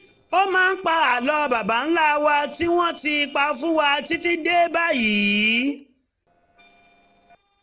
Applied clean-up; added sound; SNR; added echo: neural separator model SepFormer DNS4.